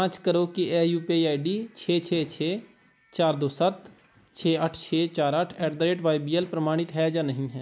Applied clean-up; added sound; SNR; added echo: none; none; none; none.